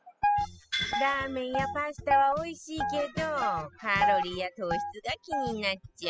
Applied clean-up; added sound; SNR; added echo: classical method spectral subtraction.